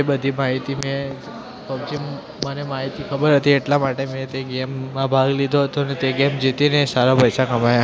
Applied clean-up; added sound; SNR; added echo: none; none; none; none.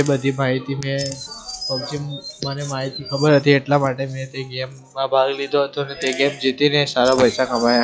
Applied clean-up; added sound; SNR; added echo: classical method log-MMSE.